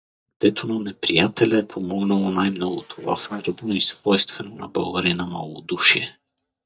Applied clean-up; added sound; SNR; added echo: neural mask model DeepFilterNet 3.